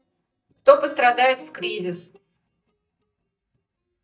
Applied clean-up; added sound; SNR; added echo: neural mask model DeepFilterNet 3.